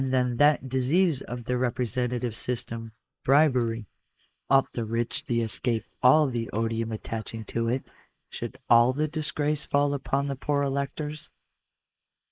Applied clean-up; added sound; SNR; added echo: neural mask model Resemble Enhance denoiser.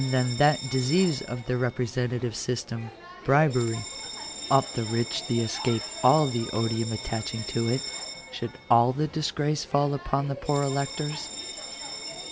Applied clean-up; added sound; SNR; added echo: none; Bell; 11 dB; none.